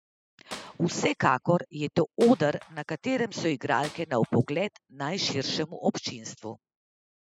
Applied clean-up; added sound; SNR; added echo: classical method spectral subtraction.